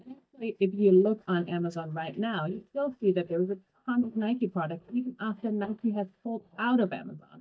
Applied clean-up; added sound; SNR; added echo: neural mask model DeepFilterNet 3.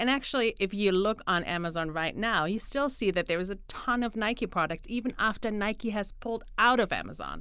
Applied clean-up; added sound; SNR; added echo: none; none; none; none.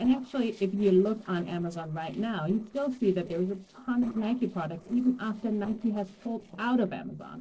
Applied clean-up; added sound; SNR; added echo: neural separator model SepFormer DNS4.